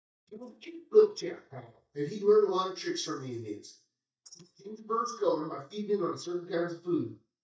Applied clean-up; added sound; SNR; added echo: neural mask model DeepFilterNet 3.